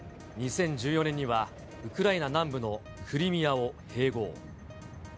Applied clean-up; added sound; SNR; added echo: none; none; none; none.